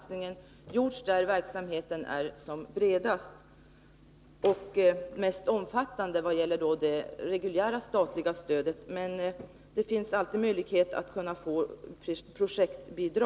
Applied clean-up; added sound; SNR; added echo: none; none; none; none.